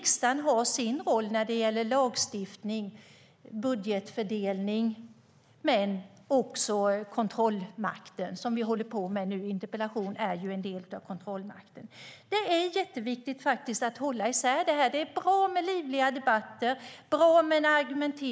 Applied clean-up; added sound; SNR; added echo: neural mask model Resemble Enhance denoiser.